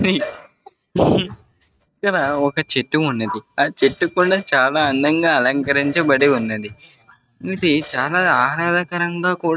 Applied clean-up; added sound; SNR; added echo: neural mask model RNNoise.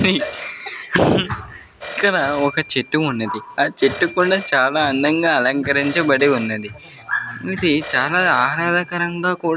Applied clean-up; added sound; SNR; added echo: none; Telephone; 17 dB; none.